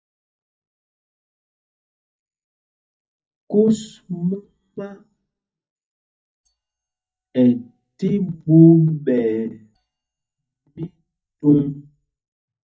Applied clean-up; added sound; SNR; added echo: neural mask model DeepFilterNet 3.